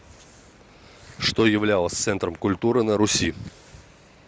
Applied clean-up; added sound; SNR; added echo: none; none; none; none.